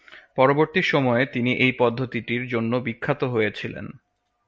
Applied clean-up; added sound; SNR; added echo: none; none; none; none.